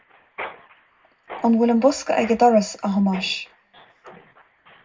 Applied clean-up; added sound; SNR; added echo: none; Mechanisms; 19 dB; reverberation time 0.3 s.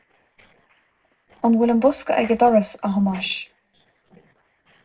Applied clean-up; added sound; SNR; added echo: neural separator model SepFormer DNS4.